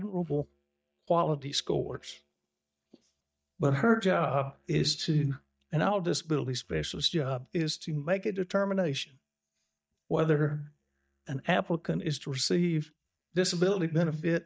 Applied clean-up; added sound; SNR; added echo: neural mask model DeepFilterNet 3.